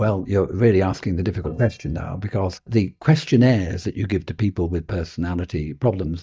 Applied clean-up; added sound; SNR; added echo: neural mask model DeepFilterNet 3.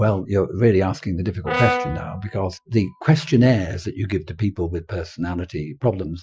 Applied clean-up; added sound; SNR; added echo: classical method Wiener filter.